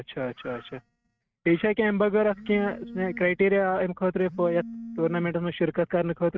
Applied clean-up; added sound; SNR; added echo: neural mask model RNNoise.